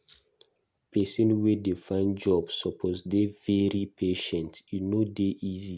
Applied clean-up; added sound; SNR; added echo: none; none; none; none.